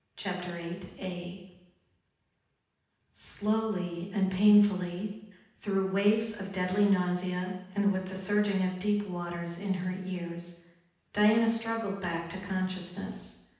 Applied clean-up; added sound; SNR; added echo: none; none; none; reverberation time 0.9 s.